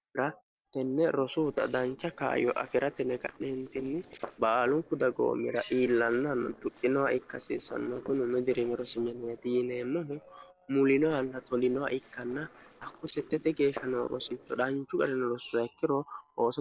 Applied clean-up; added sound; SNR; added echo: neural separator model SepFormer DNS4.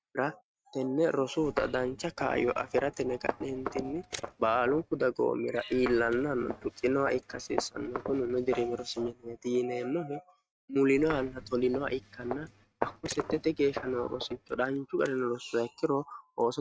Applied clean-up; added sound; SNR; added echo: neural mask model RNNoise.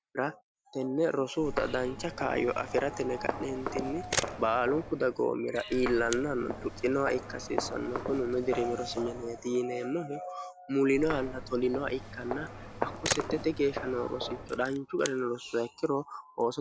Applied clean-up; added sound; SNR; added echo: none; Walk, footsteps + Camera; 7 dB; none.